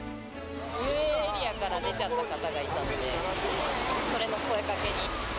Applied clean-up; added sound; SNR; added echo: none; none; none; none.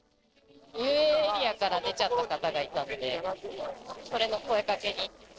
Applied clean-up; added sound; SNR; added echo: neural separator model SepFormer DNS4.